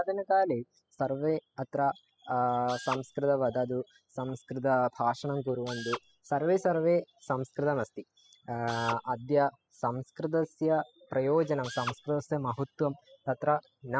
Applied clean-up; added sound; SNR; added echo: classical method spectral subtraction.